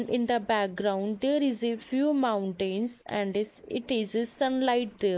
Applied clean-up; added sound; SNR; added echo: neural mask model Resemble Enhance denoiser.